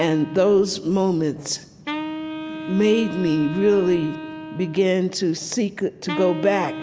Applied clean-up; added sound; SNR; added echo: none; Wind instrument, woodwind instrument; 11 dB; none.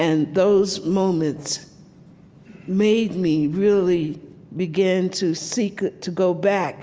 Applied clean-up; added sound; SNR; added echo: none; none; none; none.